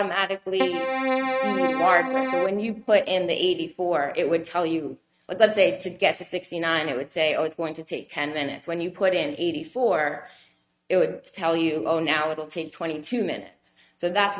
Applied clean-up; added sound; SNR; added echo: neural mask model RNNoise.